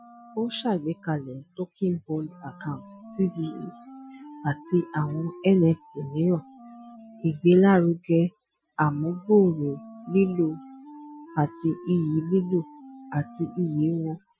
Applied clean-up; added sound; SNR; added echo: classical method Wiener filter.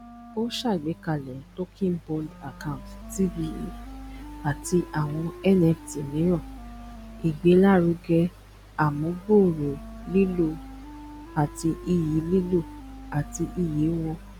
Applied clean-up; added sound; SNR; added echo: none; Wind instrument, woodwind instrument; 19 dB; none.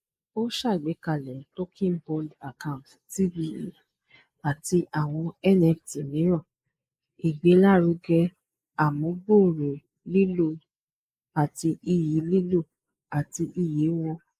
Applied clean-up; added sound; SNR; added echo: neural mask model Resemble Enhance denoiser.